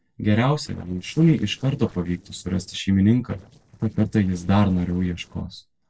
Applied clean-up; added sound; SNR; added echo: neural separator model SepFormer DNS4.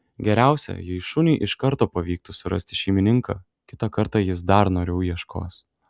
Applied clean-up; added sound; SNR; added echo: none; none; none; none.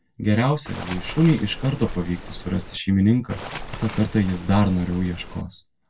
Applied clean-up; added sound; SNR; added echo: none; Waves, surf; 12 dB; reverberation time 0.1 s.